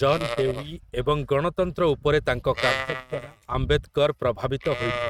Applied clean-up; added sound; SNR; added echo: neural mask model RNNoise.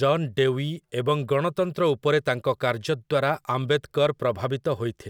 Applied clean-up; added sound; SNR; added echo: none; none; none; none.